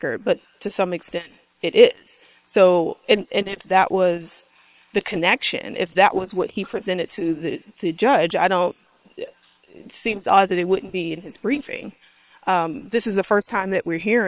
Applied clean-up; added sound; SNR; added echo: neural separator model SepFormer WHAM!.